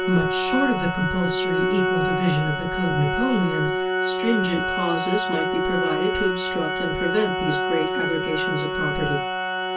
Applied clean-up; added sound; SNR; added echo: none; Organ; -1 dB; reverberation time 0.2 s.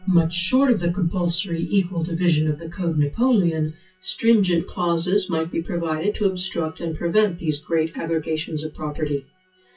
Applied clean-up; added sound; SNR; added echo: classical method WPE with log-MMSE.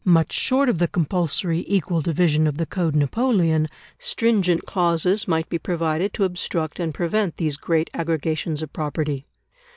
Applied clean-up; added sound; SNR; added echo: none; none; none; none.